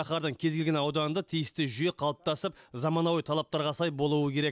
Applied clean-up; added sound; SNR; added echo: none; none; none; none.